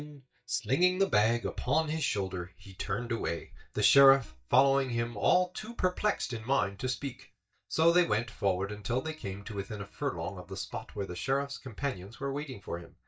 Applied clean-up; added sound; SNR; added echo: neural mask model DeepFilterNet 3.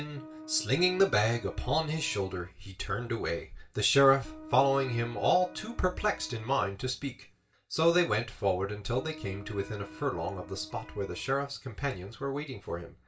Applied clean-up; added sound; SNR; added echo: none; Electric guitar; 17 dB; reverberation time 0.2 s.